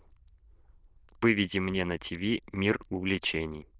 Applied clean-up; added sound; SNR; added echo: neural diffusion model UNIVERSE++.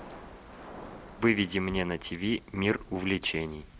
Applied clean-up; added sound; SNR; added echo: none; Crackle; 16 dB; none.